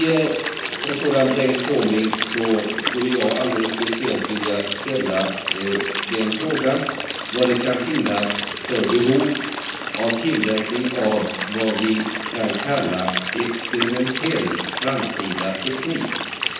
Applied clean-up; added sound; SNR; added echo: none; Stream; 5 dB; reverberation time 0.9 s.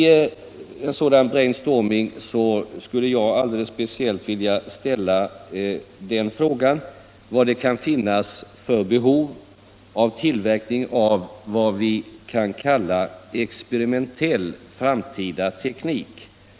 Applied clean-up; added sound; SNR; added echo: none; none; none; none.